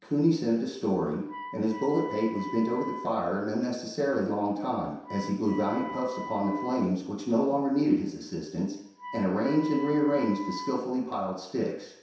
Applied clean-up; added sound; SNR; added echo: none; Wind instrument, woodwind instrument; 14 dB; reverberation time 0.7 s.